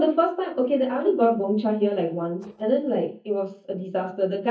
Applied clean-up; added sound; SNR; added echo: neural mask model DeepFilterNet 3.